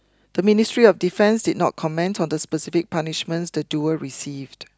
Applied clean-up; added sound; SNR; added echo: none; none; none; none.